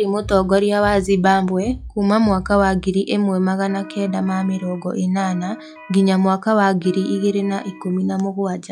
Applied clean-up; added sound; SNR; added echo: classical method log-MMSE.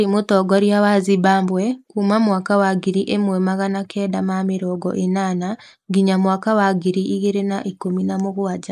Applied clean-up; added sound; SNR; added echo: neural mask model Resemble Enhance denoiser.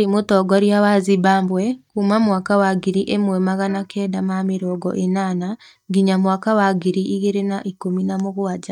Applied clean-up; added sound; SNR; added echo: neural mask model DeepFilterNet 3.